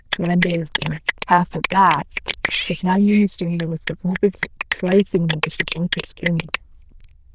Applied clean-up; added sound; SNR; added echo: neural diffusion model UNIVERSE++.